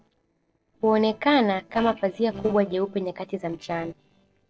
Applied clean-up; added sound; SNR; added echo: neural separator model SepFormer DNS4.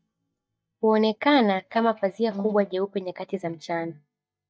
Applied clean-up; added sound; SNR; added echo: neural mask model DeepFilterNet 3.